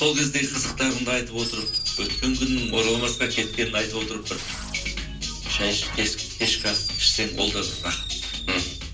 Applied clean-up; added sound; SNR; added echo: none; Fireworks; 9 dB; reverberation time 0.3 s.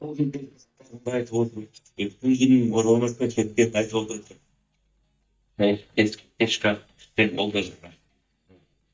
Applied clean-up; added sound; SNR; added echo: neural mask model DeepFilterNet 3.